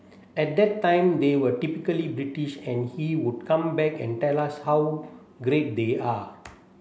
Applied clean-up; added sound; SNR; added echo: none; none; none; none.